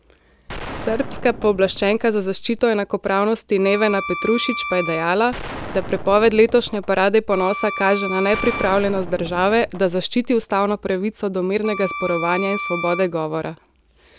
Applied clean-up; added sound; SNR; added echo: none; Gunshot, gunfire + Wind instrument, woodwind instrument; 10 dB; none.